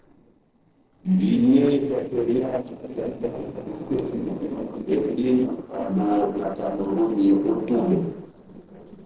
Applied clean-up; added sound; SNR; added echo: neural separator model SepFormer DNS4.